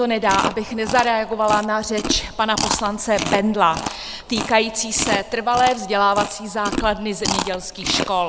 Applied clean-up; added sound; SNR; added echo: none; Chewing, mastication; 7 dB; none.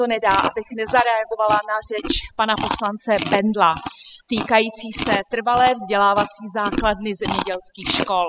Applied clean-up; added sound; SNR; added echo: classical method spectral subtraction.